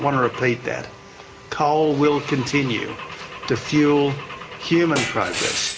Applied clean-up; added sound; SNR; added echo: none; Glass / Engine / Car; 11 dB; none.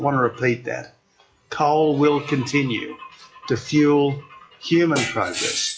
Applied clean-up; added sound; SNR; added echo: classical method log-MMSE.